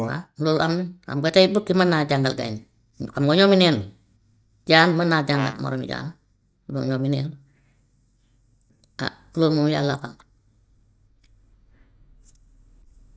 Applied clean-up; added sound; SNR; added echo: neural mask model DeepFilterNet 3.